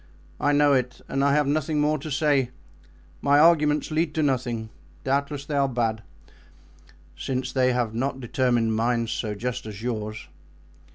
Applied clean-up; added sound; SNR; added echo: none; none; none; none.